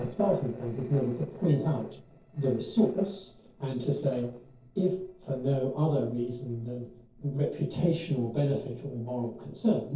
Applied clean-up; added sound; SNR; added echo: neural separator model SepFormer DNS4.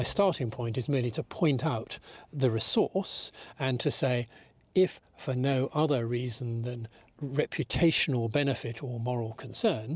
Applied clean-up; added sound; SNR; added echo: none; none; none; none.